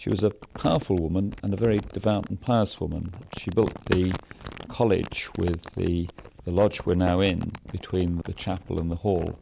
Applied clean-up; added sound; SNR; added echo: none; Crumpling, crinkling + Hammer; 13 dB; none.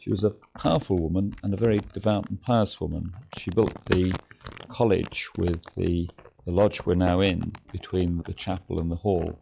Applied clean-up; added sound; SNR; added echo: classical method log-MMSE.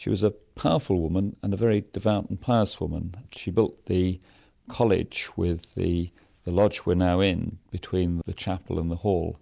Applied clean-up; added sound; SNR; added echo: none; none; none; none.